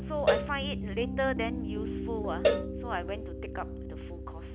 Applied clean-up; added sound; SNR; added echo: none; Cowbell + Piano; -4 dB; none.